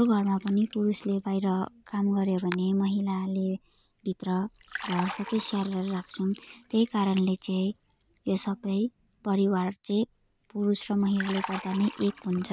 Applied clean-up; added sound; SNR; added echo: none; Liquid; 17 dB; none.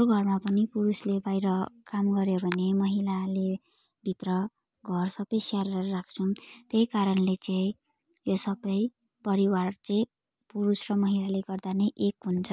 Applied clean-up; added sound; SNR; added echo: none; none; none; none.